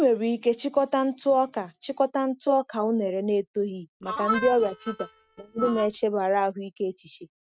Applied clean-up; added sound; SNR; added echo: neural mask model RNNoise.